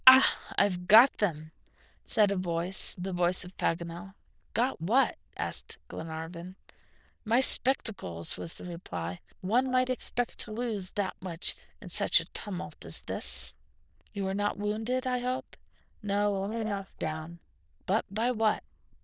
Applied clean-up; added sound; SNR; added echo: neural diffusion model UNIVERSE++.